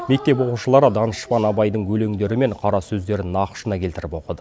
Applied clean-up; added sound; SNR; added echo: none; none; none; none.